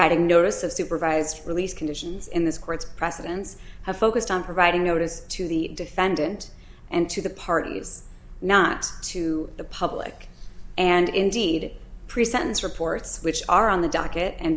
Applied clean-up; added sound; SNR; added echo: none; none; none; none.